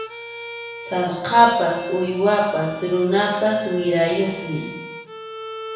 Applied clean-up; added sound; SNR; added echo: none; Bowed string instrument; 12 dB; reverberation time 1.0 s.